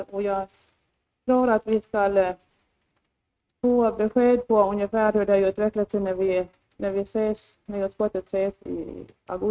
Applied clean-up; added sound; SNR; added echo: neural mask model RNNoise.